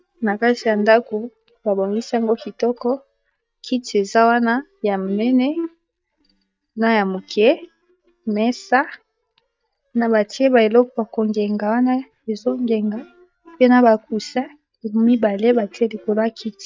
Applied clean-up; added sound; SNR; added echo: neural mask model DeepFilterNet 3.